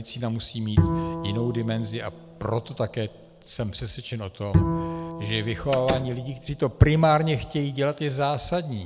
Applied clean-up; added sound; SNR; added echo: none; Bowed string instrument + Slam; 3 dB; none.